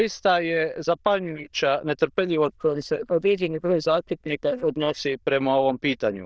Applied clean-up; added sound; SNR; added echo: neural diffusion model UNIVERSE++.